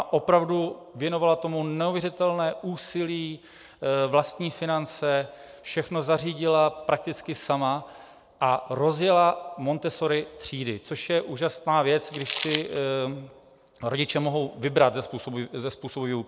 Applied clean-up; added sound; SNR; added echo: none; Crumpling, crinkling; 3 dB; none.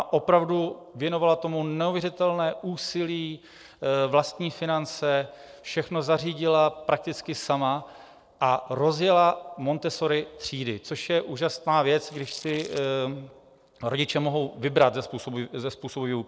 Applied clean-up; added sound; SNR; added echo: neural separator model SepFormer DNS4.